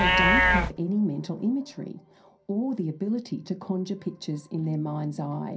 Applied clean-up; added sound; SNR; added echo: none; Livestock, farm animals, working animals; 0 dB; reverberation time 0.3 s.